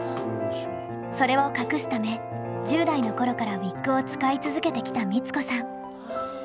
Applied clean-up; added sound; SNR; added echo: none; none; none; none.